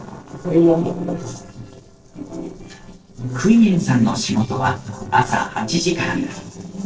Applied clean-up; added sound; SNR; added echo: neural separator model SepFormer DNS4.